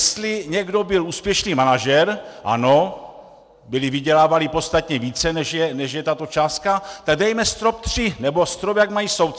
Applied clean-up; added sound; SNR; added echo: none; none; none; none.